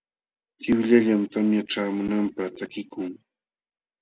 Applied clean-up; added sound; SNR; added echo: none; none; none; none.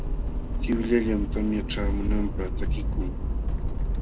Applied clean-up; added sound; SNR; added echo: none; Accelerating, revving, vroom; -3 dB; none.